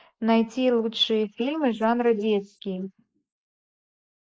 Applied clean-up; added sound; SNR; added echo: neural mask model Resemble Enhance denoiser.